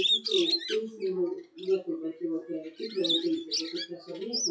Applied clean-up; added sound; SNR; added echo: classical method WPE with log-MMSE.